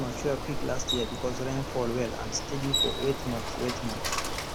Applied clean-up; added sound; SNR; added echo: none; Bicycle; 0 dB; none.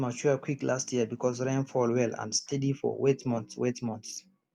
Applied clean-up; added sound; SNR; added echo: none; none; none; none.